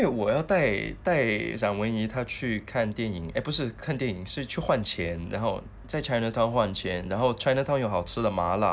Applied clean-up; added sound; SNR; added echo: none; none; none; none.